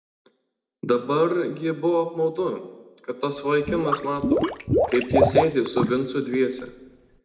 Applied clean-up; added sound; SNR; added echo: none; Liquid; 0 dB; reverberation time 0.6 s.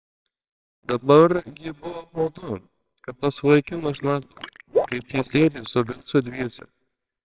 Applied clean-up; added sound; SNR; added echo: neural separator model SepFormer WHAMR!.